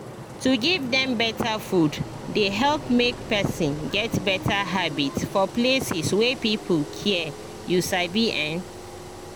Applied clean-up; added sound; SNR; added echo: none; Engine; 12 dB; none.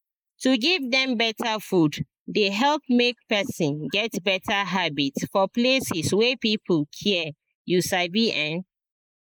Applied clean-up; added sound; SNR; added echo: neural mask model Resemble Enhance denoiser.